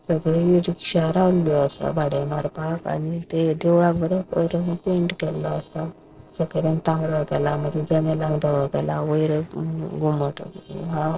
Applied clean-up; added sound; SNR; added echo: neural separator model SepFormer DNS4.